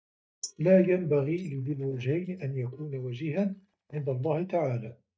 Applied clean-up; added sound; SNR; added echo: neural mask model DeepFilterNet 3.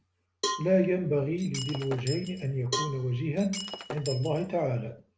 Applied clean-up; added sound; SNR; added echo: none; Cowbell + Shatter; 8 dB; none.